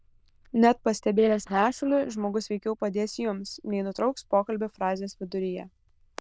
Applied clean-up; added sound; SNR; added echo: neural diffusion model UNIVERSE++.